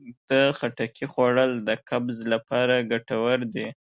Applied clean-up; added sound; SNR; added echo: none; none; none; none.